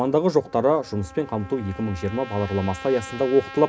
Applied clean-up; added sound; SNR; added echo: none; Trumpet; 17 dB; reverberation time 0.3 s.